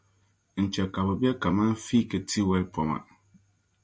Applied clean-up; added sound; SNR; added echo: none; none; none; none.